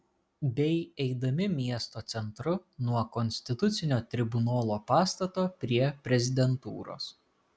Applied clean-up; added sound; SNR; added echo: none; none; none; none.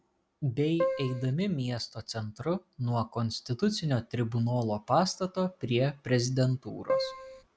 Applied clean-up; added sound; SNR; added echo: none; Keyboard (musical); 2 dB; none.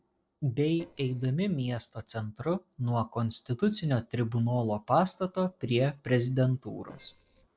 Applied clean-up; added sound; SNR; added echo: neural separator model SepFormer DNS4.